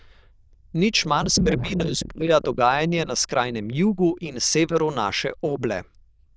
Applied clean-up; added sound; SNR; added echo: neural diffusion model UNIVERSE++.